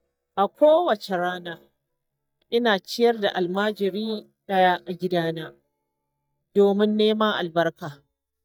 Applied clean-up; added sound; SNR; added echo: neural mask model DeepFilterNet 3.